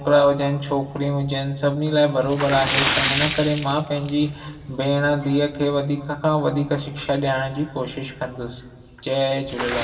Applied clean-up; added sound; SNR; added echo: none; Splash, splatter; 9 dB; reverberation time 2.7 s.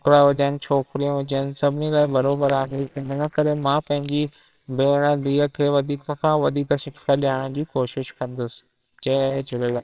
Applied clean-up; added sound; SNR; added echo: neural separator model SepFormer WHAMR!.